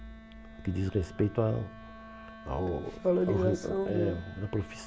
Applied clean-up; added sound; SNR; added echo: none; Wind instrument, woodwind instrument; 17 dB; none.